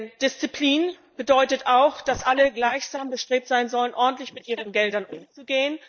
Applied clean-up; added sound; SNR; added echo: neural mask model DeepFilterNet 3.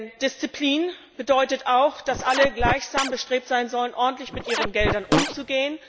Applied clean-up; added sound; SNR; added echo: none; Scratching (performance technique) + Fart; 2 dB; none.